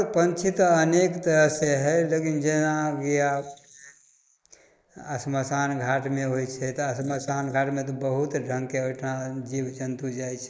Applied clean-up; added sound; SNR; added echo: neural mask model Resemble Enhance denoiser.